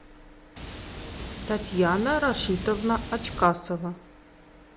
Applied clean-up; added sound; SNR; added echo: none; Water; 9 dB; none.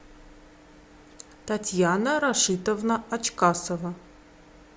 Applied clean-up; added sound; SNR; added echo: none; none; none; none.